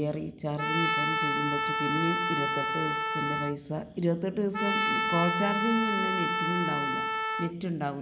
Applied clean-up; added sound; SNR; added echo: none; Trumpet; -2 dB; none.